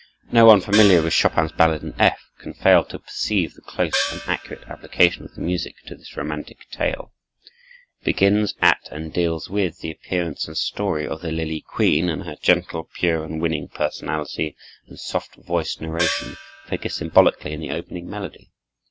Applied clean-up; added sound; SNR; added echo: none; Gong; 9 dB; none.